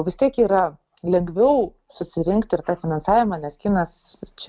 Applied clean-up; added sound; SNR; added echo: none; none; none; none.